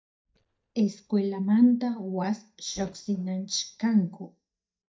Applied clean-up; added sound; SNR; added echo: neural mask model DeepFilterNet 3.